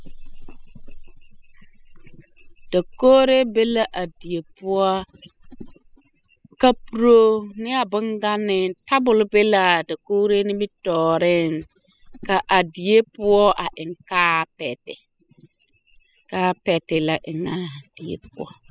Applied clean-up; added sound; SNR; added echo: classical method spectral subtraction.